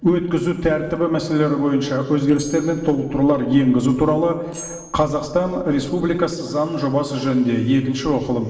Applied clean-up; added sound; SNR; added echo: neural separator model SepFormer DNS4.